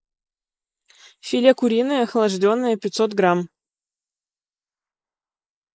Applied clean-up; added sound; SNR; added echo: neural mask model Resemble Enhance denoiser.